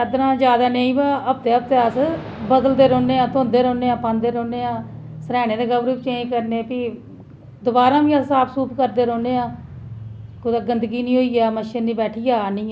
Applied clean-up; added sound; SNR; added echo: none; none; none; none.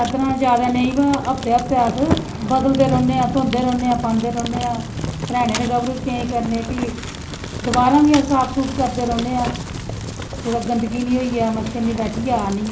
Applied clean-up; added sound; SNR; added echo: none; Fire; 9 dB; reverberation time 0.4 s.